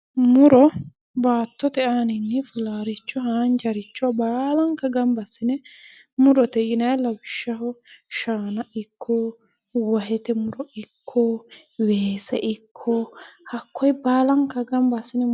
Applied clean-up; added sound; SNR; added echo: none; none; none; none.